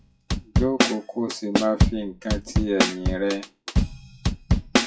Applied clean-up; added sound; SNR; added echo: classical method WPE with log-MMSE.